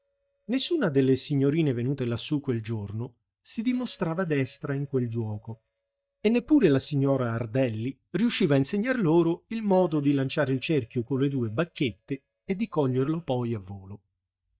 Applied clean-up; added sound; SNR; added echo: neural mask model DeepFilterNet 3.